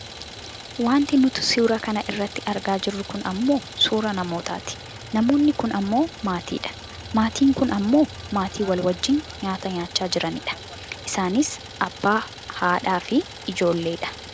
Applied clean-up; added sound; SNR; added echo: none; Idling; 14 dB; none.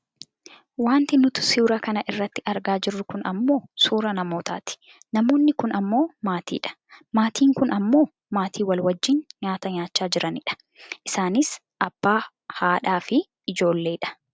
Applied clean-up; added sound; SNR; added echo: none; none; none; none.